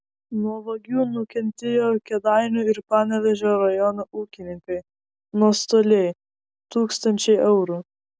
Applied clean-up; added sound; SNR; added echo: none; none; none; none.